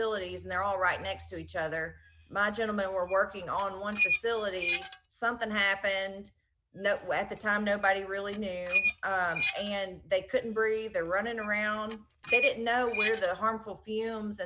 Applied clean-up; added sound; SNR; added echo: none; Squeak; 1 dB; none.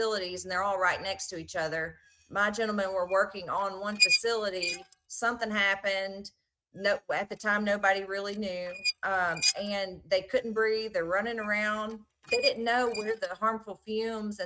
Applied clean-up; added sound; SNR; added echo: neural mask model RNNoise.